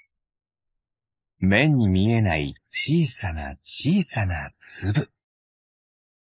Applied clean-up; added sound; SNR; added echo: neural mask model Resemble Enhance denoiser.